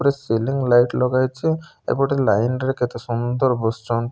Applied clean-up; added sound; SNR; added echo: none; none; none; none.